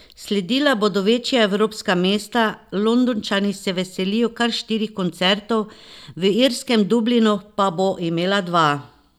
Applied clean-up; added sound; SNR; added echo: none; none; none; none.